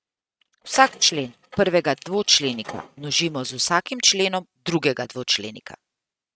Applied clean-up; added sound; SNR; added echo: neural mask model RNNoise.